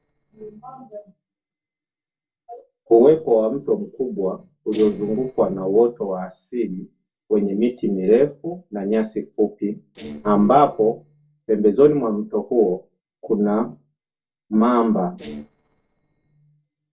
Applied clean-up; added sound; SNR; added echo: neural separator model SepFormer DNS4.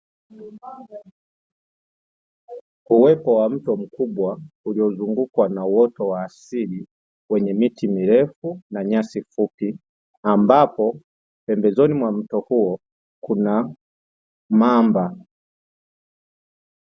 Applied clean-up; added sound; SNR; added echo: none; none; none; none.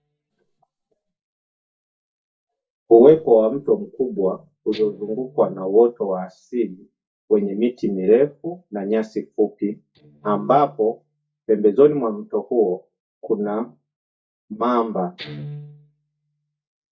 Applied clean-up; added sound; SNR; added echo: neural mask model DeepFilterNet 3.